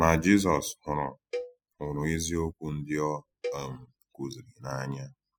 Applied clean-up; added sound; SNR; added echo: classical method spectral subtraction.